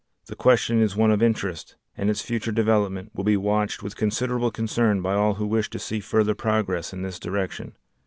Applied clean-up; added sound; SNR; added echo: none; none; none; none.